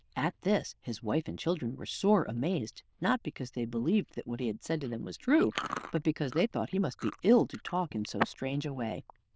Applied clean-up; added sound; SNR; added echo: neural diffusion model UNIVERSE++.